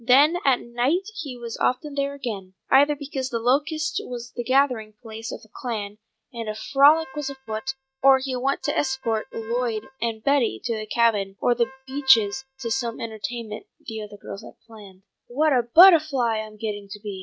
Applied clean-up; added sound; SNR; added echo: neural mask model RNNoise.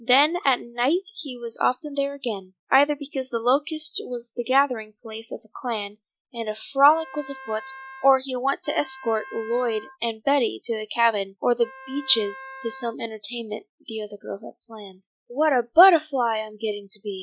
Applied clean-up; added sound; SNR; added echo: classical method Wiener filter.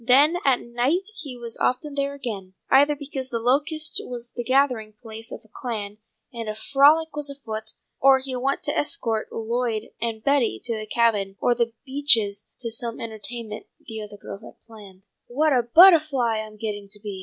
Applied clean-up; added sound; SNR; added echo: none; none; none; none.